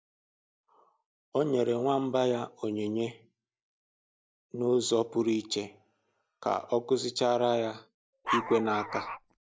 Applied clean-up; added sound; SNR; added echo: none; Dog; 3 dB; none.